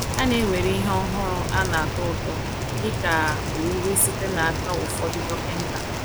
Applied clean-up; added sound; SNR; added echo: none; Rain; 0 dB; none.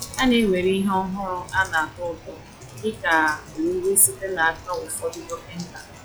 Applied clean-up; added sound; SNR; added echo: classical method log-MMSE.